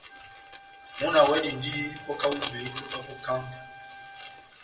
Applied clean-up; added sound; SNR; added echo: none; Wind instrument, woodwind instrument; 18 dB; reverberation time 0.8 s.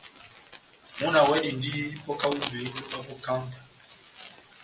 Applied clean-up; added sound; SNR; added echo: none; none; none; none.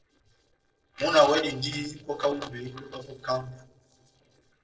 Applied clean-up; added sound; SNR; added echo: neural separator model SepFormer DNS4.